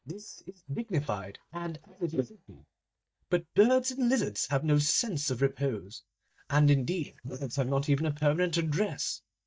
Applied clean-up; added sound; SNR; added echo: neural mask model DeepFilterNet 3.